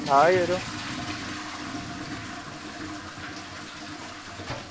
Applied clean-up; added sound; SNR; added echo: none; Fill (with liquid) / Toilet flush; 6 dB; none.